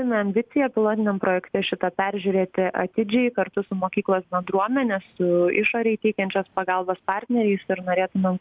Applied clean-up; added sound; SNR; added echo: none; none; none; none.